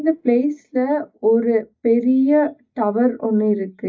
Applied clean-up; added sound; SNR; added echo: neural mask model DeepFilterNet 3.